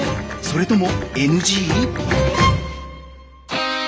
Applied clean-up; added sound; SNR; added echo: none; none; none; none.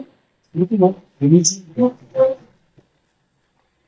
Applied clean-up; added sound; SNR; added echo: neural mask model DeepFilterNet 3.